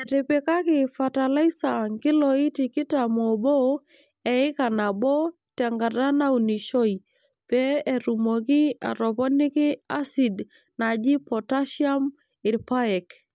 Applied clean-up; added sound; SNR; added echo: none; none; none; none.